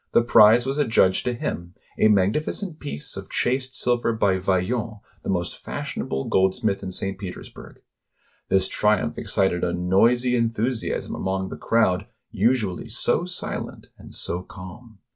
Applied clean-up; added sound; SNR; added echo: none; none; none; none.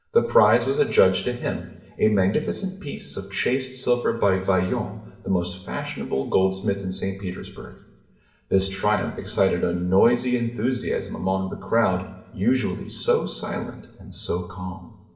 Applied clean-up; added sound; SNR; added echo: none; none; none; reverberation time 1.4 s.